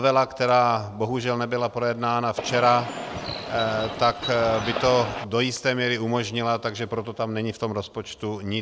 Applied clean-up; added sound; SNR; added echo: none; Bird; 7 dB; none.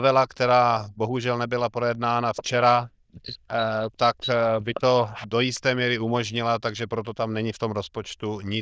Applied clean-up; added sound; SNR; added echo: neural diffusion model UNIVERSE++.